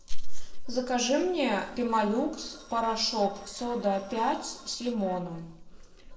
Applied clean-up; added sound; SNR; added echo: neural separator model SepFormer DNS4.